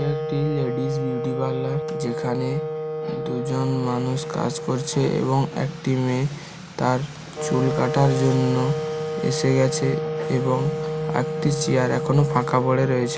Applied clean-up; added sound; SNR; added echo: none; Wind instrument, woodwind instrument; 5 dB; none.